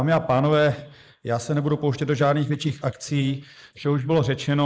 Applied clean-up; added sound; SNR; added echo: neural mask model Resemble Enhance denoiser.